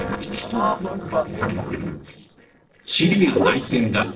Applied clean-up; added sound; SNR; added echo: neural separator model SepFormer DNS4.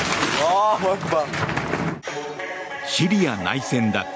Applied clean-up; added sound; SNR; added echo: none; none; none; none.